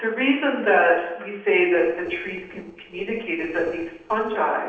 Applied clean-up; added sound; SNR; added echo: neural separator model SepFormer DNS4.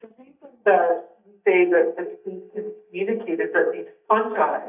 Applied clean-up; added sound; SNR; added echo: neural mask model DeepFilterNet 3.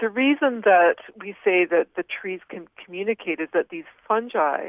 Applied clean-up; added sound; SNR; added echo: none; none; none; none.